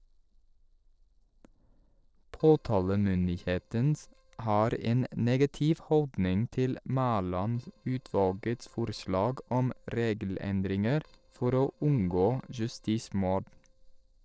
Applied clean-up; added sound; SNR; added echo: neural separator model SepFormer DNS4.